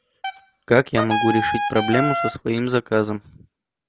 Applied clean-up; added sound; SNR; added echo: none; Wind instrument, woodwind instrument; 2 dB; none.